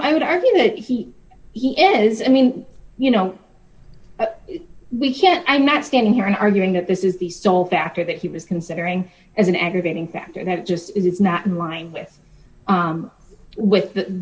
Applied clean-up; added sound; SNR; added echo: none; none; none; none.